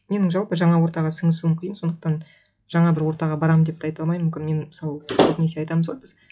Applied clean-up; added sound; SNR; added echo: classical method log-MMSE.